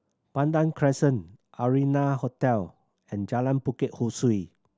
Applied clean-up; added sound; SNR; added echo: none; none; none; none.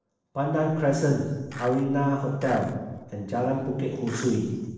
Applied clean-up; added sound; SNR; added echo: neural separator model SepFormer DNS4.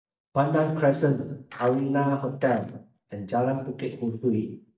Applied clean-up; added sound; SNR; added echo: neural mask model DeepFilterNet 3.